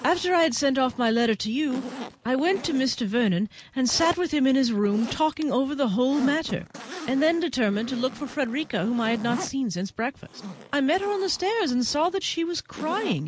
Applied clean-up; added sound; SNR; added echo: none; Zipper (clothing); 16 dB; none.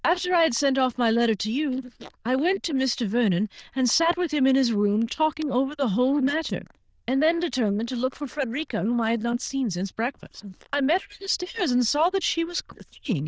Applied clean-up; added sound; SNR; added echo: neural diffusion model UNIVERSE++.